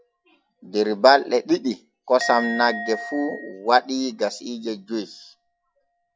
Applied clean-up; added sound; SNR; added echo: classical method log-MMSE.